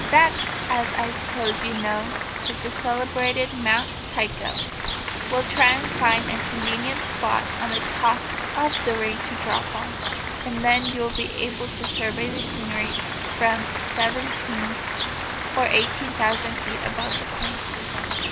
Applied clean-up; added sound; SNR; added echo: none; Bird + Applause; 2 dB; none.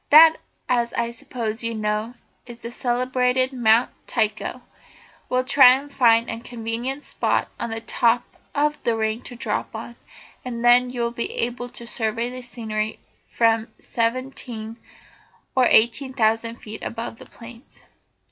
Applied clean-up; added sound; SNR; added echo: none; none; none; none.